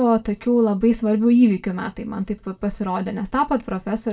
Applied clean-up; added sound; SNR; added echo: none; none; none; reverberation time 0.2 s.